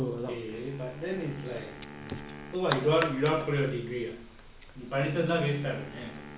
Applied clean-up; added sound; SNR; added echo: none; Tambourine + Wind instrument, woodwind instrument; 17 dB; none.